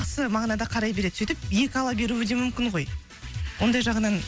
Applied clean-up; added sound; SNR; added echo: none; none; none; none.